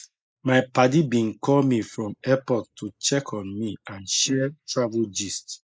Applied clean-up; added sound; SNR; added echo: neural mask model Resemble Enhance denoiser.